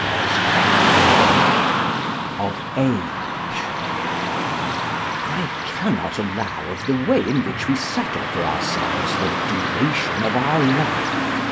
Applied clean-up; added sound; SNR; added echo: none; Car passing by / Traffic noise, roadway noise; -4 dB; none.